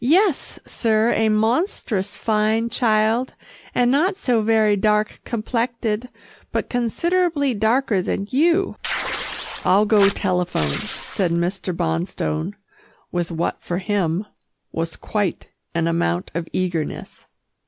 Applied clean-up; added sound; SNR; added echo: none; Tearing; 6 dB; none.